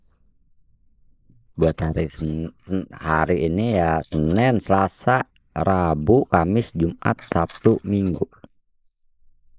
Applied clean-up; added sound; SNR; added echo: neural mask model Resemble Enhance denoiser.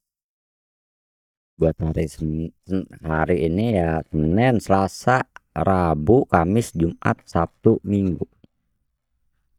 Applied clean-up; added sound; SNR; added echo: neural mask model DeepFilterNet 3.